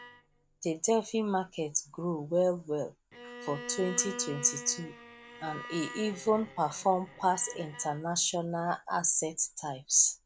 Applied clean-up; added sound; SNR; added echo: none; Bowed string instrument; 16 dB; none.